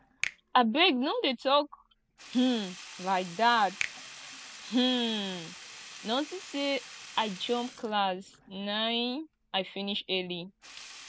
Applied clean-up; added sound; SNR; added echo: none; Finger snapping + Sink (filling or washing); 15 dB; none.